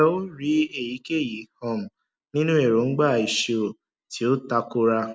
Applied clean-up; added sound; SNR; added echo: none; none; none; none.